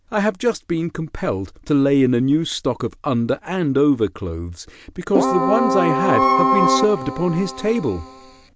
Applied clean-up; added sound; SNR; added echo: none; Keyboard (musical) + Wind instrument, woodwind instrument; -1 dB; none.